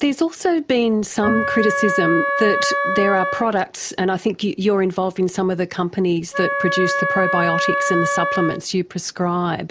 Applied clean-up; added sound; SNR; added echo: none; Wind instrument, woodwind instrument; 1 dB; none.